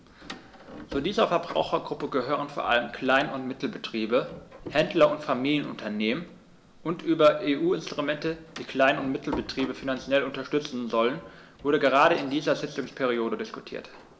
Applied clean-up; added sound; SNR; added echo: none; Door; 19 dB; none.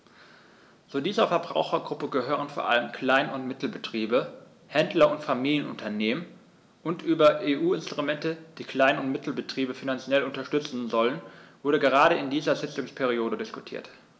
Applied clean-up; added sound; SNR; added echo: none; none; none; none.